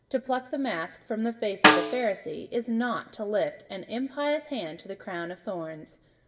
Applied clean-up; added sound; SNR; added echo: none; Snare drum; -4 dB; reverberation time 0.7 s.